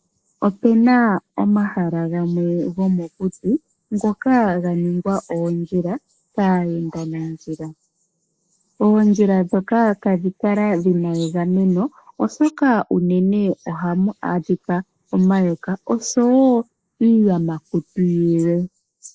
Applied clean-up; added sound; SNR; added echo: neural mask model Resemble Enhance denoiser.